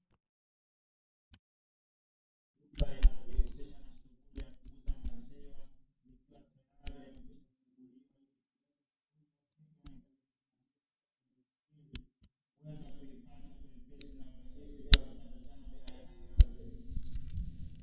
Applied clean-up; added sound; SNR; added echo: neural mask model DeepFilterNet 3.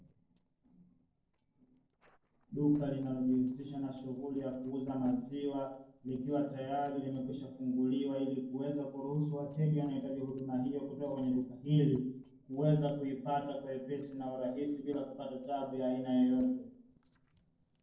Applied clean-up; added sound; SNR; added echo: neural separator model SepFormer DNS4.